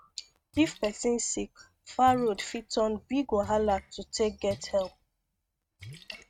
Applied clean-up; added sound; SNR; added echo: neural mask model RNNoise.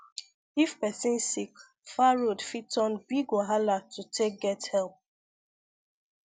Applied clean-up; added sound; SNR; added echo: none; none; none; none.